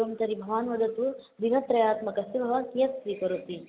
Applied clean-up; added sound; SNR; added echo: none; none; none; none.